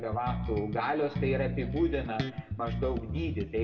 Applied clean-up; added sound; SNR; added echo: none; Bass guitar; 3 dB; reverberation time 1.3 s.